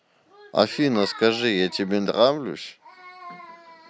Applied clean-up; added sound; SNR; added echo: none; none; none; none.